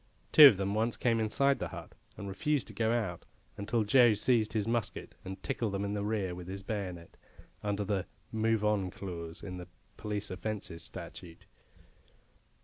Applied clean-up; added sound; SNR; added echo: none; none; none; none.